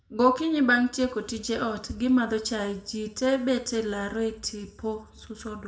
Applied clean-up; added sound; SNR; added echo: none; none; none; reverberation time 0.9 s.